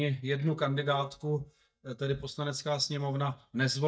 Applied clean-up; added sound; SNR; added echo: neural mask model DeepFilterNet 3.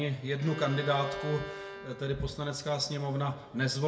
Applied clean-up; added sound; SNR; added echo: none; Bowed string instrument; 12 dB; reverberation time 0.4 s.